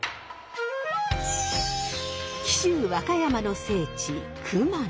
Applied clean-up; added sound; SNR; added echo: none; none; none; none.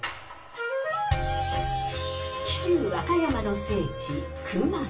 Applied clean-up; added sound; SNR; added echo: none; none; none; reverberation time 0.3 s.